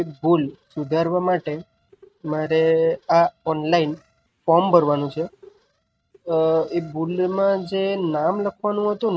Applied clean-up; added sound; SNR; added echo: neural mask model RNNoise.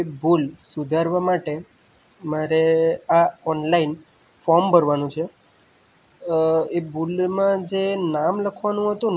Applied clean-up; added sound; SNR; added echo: none; none; none; none.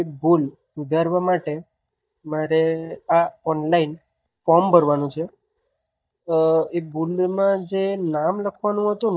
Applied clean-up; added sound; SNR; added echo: neural mask model DeepFilterNet 3.